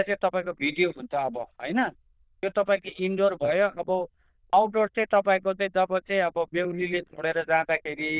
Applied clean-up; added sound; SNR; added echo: neural diffusion model UNIVERSE++.